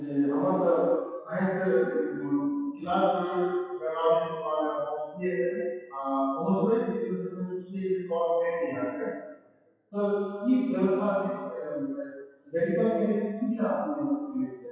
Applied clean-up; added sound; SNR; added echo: classical method WPE with log-MMSE.